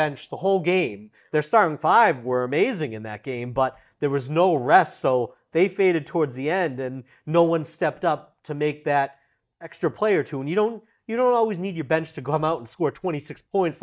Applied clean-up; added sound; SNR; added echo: neural mask model DeepFilterNet 3.